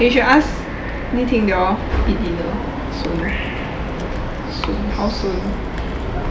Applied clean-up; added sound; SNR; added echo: none; none; none; none.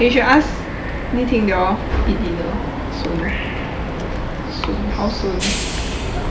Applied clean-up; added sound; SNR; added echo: none; Train; 13 dB; none.